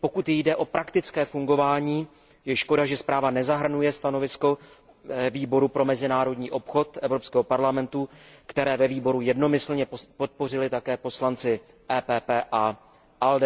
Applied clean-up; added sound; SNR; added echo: none; none; none; none.